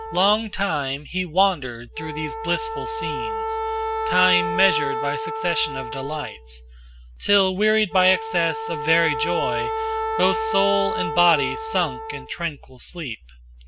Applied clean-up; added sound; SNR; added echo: none; Wind instrument, woodwind instrument; 5 dB; none.